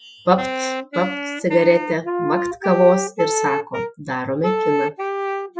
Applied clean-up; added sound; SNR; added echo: classical method Wiener filter.